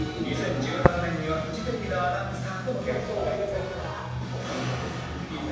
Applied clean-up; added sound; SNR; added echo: none; Tap; 4 dB; reverberation time 1.1 s.